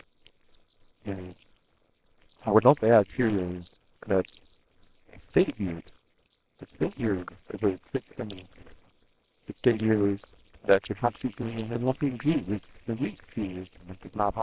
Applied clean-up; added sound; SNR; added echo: neural separator model SepFormer WHAMR!.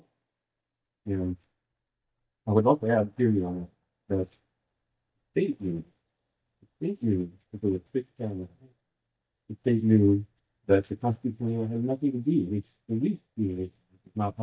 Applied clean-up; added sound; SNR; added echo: neural mask model DeepFilterNet 3.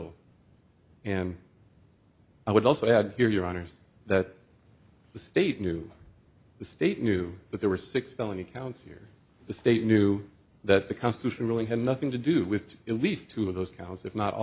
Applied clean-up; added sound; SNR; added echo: none; none; none; none.